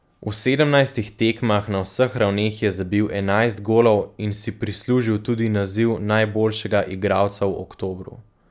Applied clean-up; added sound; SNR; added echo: none; none; none; none.